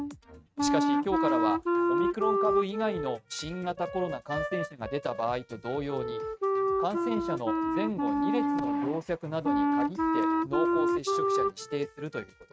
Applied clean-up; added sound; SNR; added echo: neural mask model RNNoise.